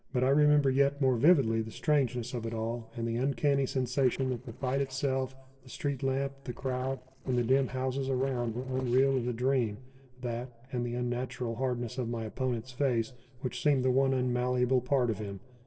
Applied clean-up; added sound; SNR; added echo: neural separator model SepFormer DNS4.